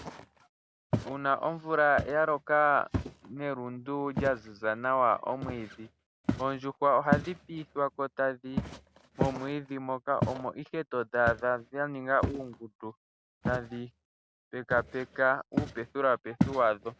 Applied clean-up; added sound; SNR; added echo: none; Walk, footsteps; 7 dB; none.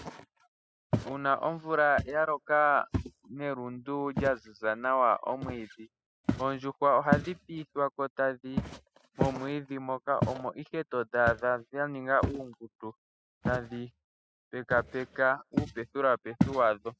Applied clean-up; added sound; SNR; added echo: classical method spectral subtraction.